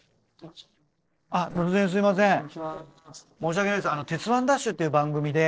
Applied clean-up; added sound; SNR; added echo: neural separator model SepFormer DNS4.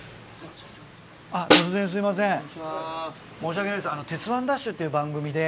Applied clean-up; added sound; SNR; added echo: none; Snare drum; -4 dB; none.